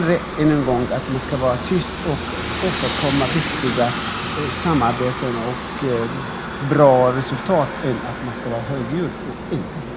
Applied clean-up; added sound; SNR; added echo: none; Aircraft; 5 dB; none.